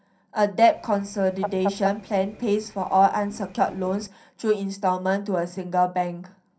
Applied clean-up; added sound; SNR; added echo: none; Fowl; 13 dB; reverberation time 0.3 s.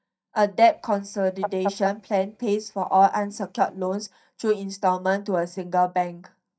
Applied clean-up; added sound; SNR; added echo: neural mask model DeepFilterNet 3.